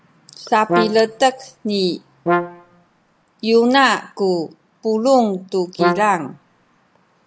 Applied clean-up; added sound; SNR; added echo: none; Brass instrument; 4 dB; none.